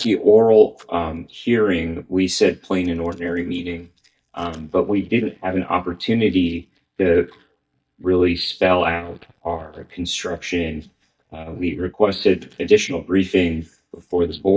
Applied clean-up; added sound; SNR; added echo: neural mask model DeepFilterNet 3.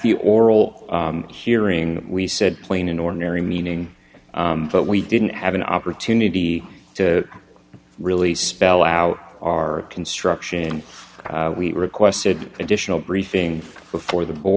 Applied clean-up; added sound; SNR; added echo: none; none; none; none.